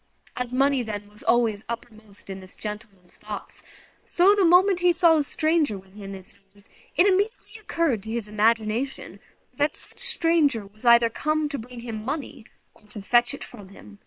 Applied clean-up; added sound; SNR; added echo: neural separator model SepFormer WHAM!.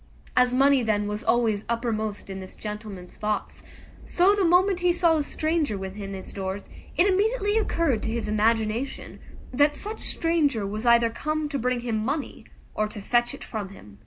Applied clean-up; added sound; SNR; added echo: none; Thunder; 12 dB; none.